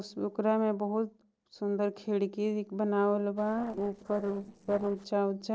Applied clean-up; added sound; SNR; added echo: neural separator model SepFormer DNS4.